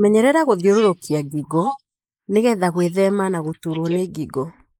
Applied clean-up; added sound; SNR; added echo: neural mask model Resemble Enhance denoiser.